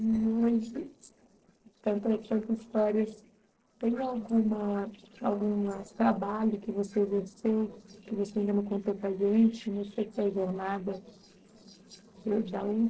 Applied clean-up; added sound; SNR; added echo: neural separator model SepFormer DNS4.